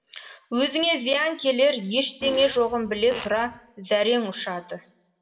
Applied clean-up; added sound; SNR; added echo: none; Fart; 14 dB; reverberation time 0.7 s.